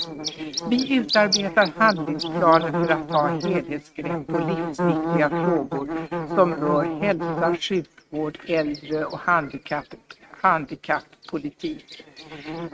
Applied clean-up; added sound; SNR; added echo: neural mask model RNNoise.